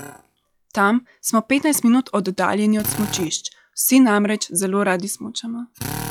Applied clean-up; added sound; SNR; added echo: classical method log-MMSE.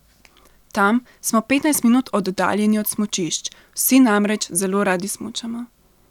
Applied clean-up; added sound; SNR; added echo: none; none; none; none.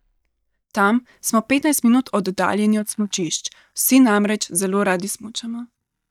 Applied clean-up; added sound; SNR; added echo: neural mask model DeepFilterNet 3.